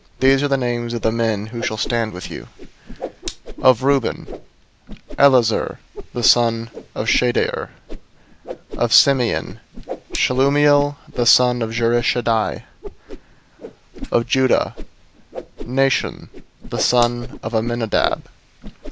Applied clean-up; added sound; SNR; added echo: none; Whoosh, swoosh, swish; 12 dB; none.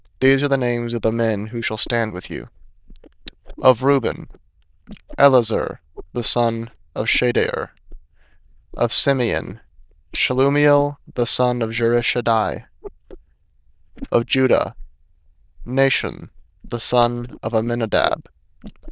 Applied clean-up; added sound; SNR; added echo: neural diffusion model UNIVERSE++.